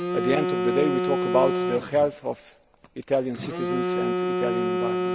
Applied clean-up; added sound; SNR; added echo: none; Telephone; 0 dB; none.